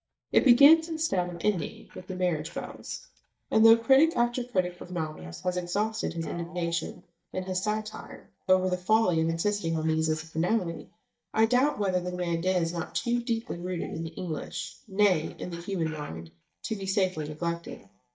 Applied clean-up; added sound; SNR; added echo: neural mask model DeepFilterNet 3.